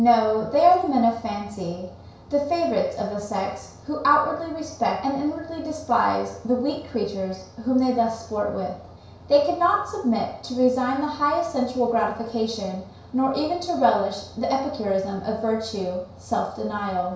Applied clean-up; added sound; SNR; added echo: none; none; none; reverberation time 0.6 s.